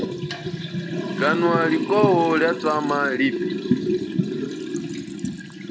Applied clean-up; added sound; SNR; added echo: none; Liquid; 2 dB; none.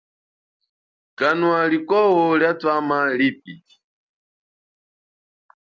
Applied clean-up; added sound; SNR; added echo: none; none; none; none.